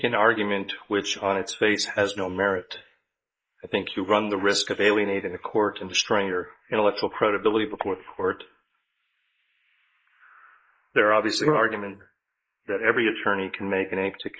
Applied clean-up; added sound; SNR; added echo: neural mask model Resemble Enhance denoiser.